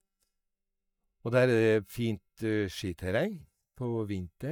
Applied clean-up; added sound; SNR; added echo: neural mask model DeepFilterNet 3.